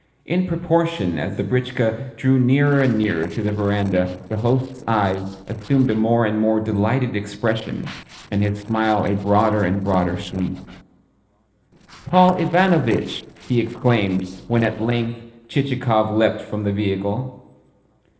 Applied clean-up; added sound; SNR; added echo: neural separator model SepFormer DNS4.